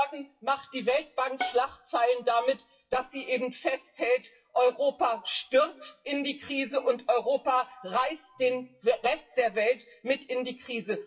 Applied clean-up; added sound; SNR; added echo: classical method WPE with log-MMSE.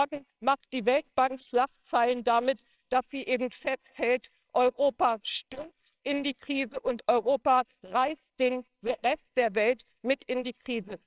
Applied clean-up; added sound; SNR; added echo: neural separator model SepFormer WHAMR!.